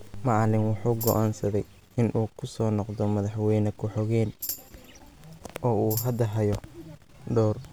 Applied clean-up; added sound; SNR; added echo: none; Tambourine; 15 dB; none.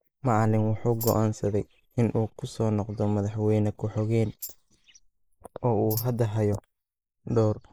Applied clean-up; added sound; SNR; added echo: neural mask model Resemble Enhance denoiser.